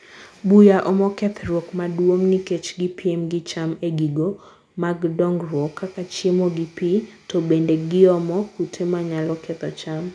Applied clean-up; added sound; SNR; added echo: none; none; none; none.